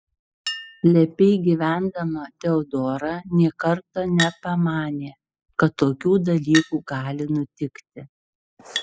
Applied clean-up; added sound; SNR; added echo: classical method spectral subtraction.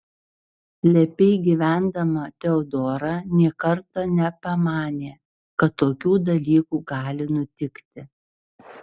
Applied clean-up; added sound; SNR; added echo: none; none; none; none.